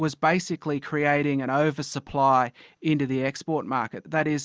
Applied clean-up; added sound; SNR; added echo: none; none; none; none.